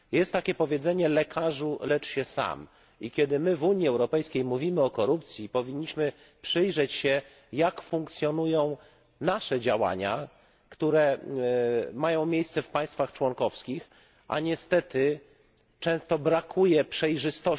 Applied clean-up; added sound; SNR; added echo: none; none; none; none.